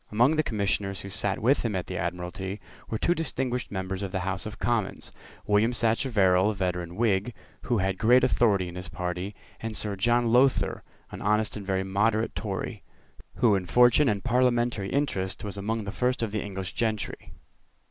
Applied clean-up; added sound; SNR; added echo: none; none; none; none.